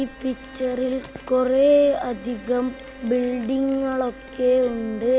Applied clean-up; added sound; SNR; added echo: none; Mechanisms + Bowed string instrument; 17 dB; none.